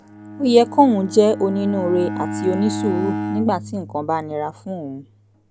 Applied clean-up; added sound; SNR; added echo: none; Bowed string instrument; 9 dB; none.